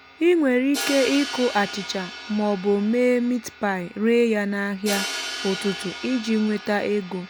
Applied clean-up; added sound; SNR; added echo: none; Crash cymbal; 11 dB; none.